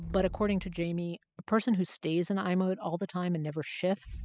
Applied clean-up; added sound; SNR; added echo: classical method spectral subtraction.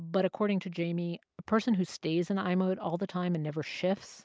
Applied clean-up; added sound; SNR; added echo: none; none; none; none.